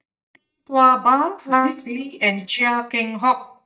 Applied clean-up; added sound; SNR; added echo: neural mask model DeepFilterNet 3.